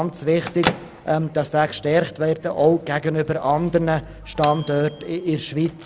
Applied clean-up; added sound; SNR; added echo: none; Microwave oven / Bell; 13 dB; none.